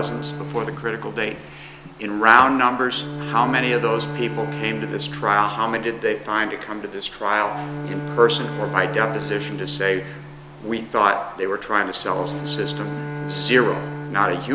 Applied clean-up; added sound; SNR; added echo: none; Bowed string instrument; 10 dB; none.